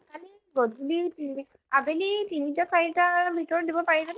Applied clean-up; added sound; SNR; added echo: neural mask model DeepFilterNet 3.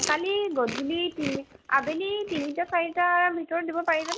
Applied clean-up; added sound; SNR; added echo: none; Chewing, mastication; 12 dB; none.